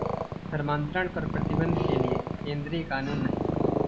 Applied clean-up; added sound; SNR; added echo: none; Purr; -3 dB; none.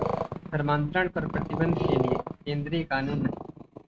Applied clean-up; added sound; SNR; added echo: neural mask model RNNoise.